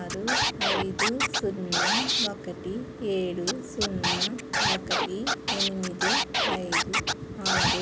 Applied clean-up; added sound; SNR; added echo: none; Scratching (performance technique); -3 dB; none.